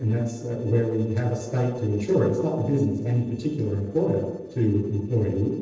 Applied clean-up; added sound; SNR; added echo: neural separator model SepFormer DNS4.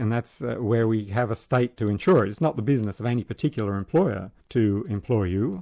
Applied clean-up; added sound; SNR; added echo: none; none; none; none.